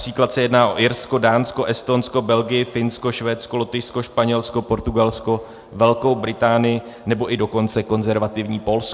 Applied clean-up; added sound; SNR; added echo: none; none; none; none.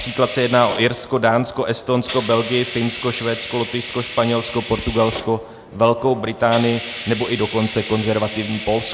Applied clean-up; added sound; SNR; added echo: none; Hiss; 12 dB; none.